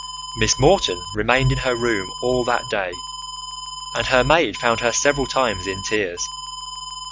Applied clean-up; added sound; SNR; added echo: none; Alarm; 11 dB; none.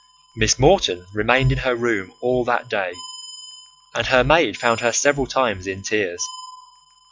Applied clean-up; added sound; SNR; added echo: classical method log-MMSE.